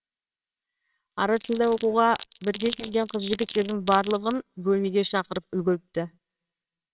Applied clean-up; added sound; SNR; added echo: neural separator model SepFormer WHAMR!.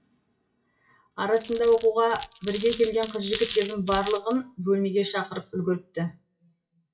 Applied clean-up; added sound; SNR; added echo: classical method WPE with log-MMSE.